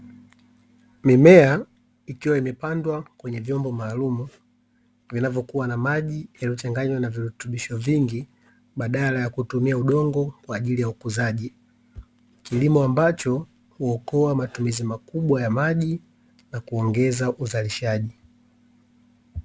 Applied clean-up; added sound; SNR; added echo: none; none; none; none.